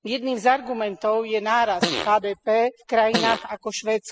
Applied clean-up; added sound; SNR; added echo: classical method spectral subtraction.